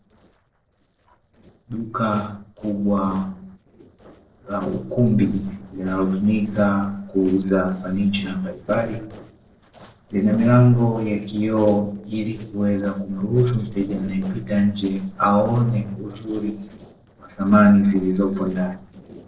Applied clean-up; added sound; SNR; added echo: neural separator model SepFormer DNS4.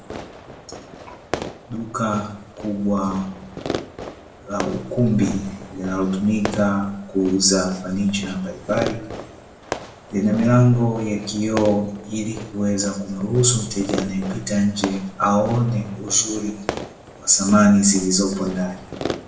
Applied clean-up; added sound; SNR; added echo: none; Fireworks; 12 dB; reverberation time 0.7 s.